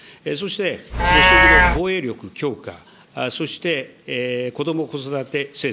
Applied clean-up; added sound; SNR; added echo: none; Livestock, farm animals, working animals; -4 dB; none.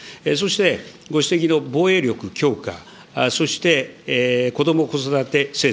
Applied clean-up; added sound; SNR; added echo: none; none; none; none.